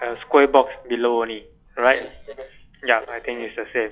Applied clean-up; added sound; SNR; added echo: classical method log-MMSE.